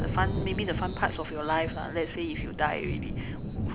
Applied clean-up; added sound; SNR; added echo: none; Thunder; 1 dB; none.